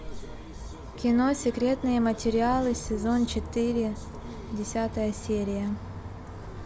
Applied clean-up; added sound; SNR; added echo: none; Bus; 11 dB; none.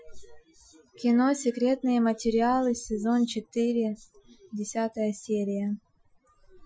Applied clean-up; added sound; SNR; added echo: classical method Wiener filter.